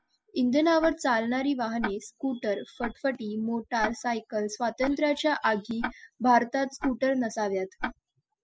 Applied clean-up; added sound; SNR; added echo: classical method spectral subtraction.